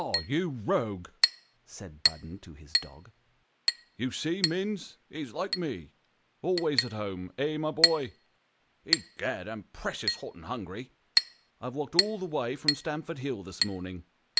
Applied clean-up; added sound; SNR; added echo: none; Chink, clink; 0 dB; none.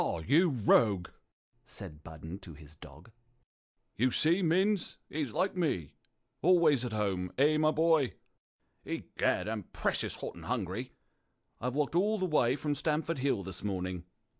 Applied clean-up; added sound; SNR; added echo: none; none; none; none.